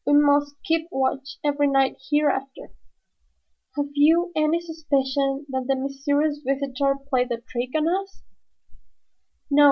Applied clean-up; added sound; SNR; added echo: none; none; none; none.